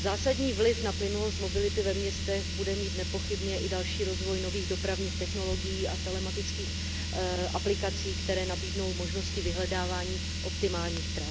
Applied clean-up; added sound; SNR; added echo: none; Car; 0 dB; none.